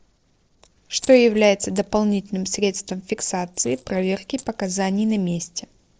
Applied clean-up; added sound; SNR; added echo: neural separator model SepFormer DNS4.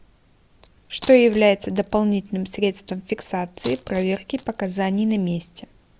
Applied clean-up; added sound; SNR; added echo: none; Coin (dropping); 10 dB; none.